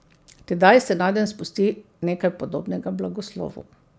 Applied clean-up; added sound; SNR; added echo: none; none; none; none.